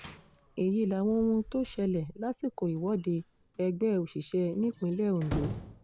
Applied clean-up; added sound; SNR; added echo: none; Squeak / Slam / Wood; 13 dB; none.